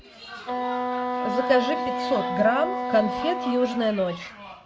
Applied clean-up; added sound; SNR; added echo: none; Wind instrument, woodwind instrument; 3 dB; none.